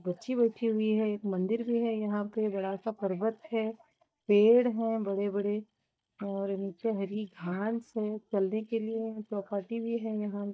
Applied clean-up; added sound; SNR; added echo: neural mask model DeepFilterNet 3.